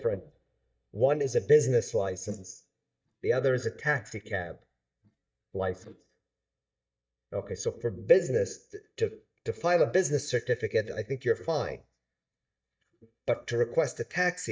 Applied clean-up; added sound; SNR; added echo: neural mask model DeepFilterNet 3.